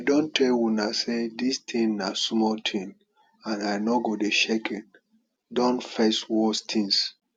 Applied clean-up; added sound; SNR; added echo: none; none; none; none.